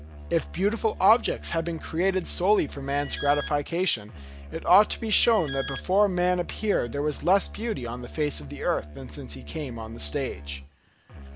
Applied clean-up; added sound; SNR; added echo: none; Alarm + Musical instrument; 14 dB; none.